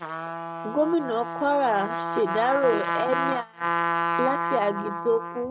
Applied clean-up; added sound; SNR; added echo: neural mask model RNNoise.